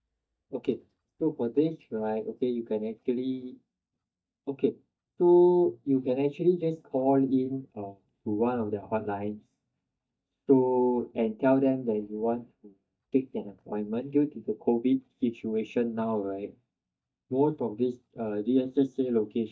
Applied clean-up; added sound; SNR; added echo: neural mask model DeepFilterNet 3.